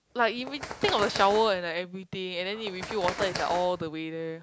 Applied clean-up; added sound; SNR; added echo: none; Bird; 10 dB; none.